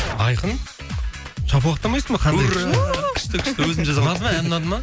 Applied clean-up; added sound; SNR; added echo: none; none; none; none.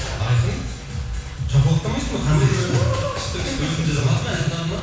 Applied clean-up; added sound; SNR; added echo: none; Motorcycle / Accelerating, revving, vroom; 17 dB; reverberation time 1.1 s.